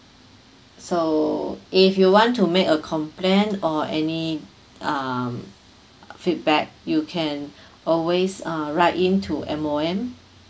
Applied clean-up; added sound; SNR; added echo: none; none; none; none.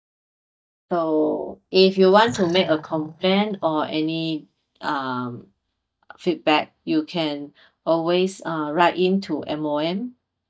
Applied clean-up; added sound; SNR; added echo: neural mask model DeepFilterNet 3.